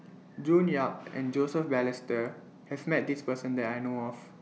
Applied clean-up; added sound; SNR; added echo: none; none; none; none.